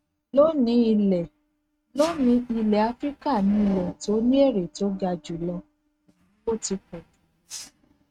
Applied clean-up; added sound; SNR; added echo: neural mask model RNNoise.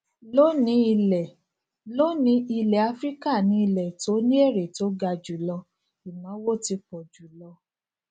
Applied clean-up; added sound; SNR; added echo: none; none; none; none.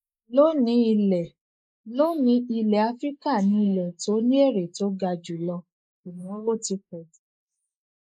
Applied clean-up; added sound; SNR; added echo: neural mask model Resemble Enhance denoiser.